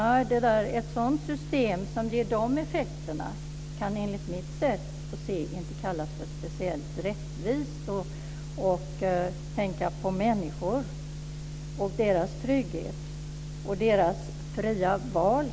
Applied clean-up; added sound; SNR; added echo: none; none; none; none.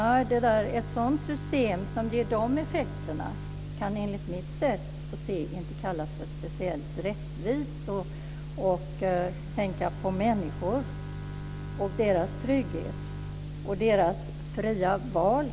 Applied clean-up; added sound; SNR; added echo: none; Bowed string instrument; 16 dB; none.